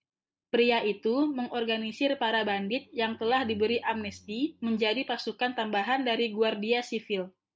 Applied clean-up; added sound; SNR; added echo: none; none; none; none.